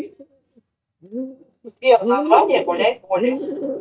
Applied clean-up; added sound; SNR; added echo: neural mask model DeepFilterNet 3.